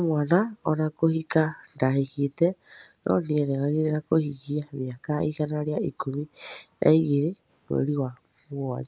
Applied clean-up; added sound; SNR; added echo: none; none; none; none.